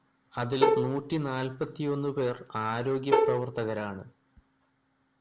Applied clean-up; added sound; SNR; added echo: none; Bowed string instrument; -3 dB; none.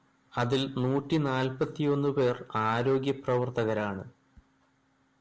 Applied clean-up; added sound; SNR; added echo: none; none; none; none.